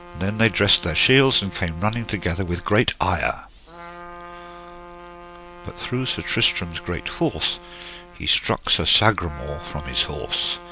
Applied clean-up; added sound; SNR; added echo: none; Trumpet; 19 dB; none.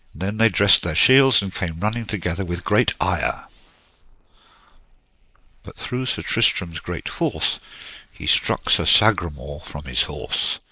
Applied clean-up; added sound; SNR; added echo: neural mask model Resemble Enhance denoiser.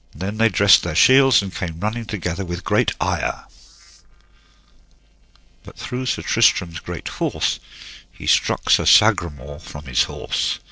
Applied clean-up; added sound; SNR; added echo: neural separator model SepFormer DNS4.